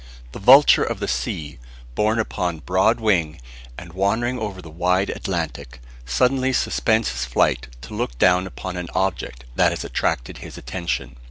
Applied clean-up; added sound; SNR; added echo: none; none; none; none.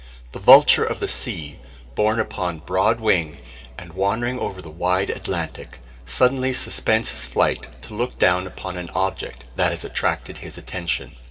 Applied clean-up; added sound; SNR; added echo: none; none; none; reverberation time 1.7 s.